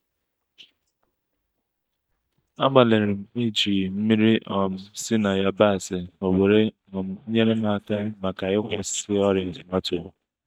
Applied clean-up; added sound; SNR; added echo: neural mask model DeepFilterNet 3.